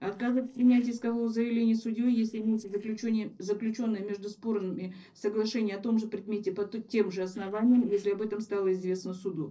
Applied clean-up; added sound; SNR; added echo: neural separator model SepFormer DNS4.